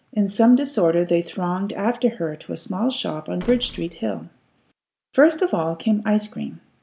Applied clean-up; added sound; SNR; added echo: none; Slam; 20 dB; none.